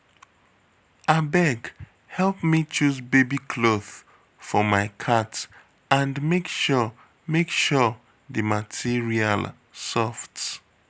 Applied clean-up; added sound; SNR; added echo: none; none; none; none.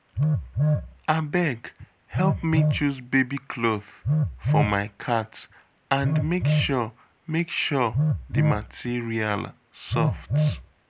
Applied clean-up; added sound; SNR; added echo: none; Telephone; 0 dB; none.